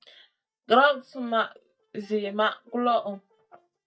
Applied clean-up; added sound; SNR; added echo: neural mask model DeepFilterNet 3.